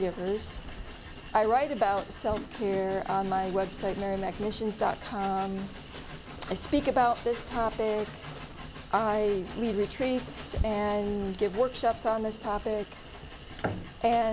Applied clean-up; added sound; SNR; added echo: none; Train; 13 dB; none.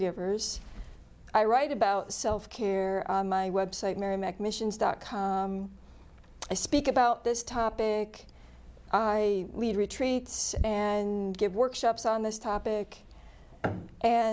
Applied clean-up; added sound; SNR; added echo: none; none; none; none.